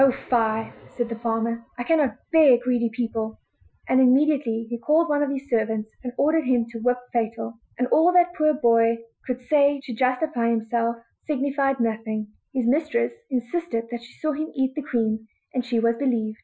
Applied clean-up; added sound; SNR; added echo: classical method Wiener filter.